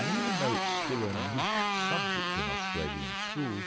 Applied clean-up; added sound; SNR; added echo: none; Motorcycle; -4 dB; none.